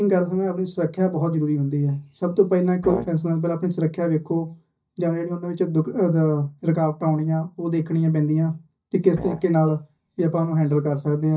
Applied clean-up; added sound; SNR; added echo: neural mask model DeepFilterNet 3.